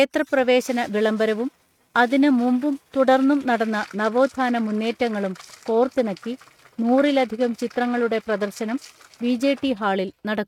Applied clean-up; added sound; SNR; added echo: neural mask model RNNoise.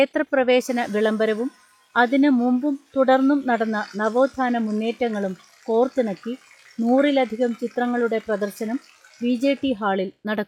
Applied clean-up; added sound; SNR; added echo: classical method log-MMSE.